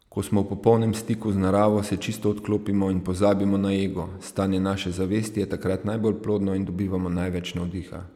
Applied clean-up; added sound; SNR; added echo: none; none; none; none.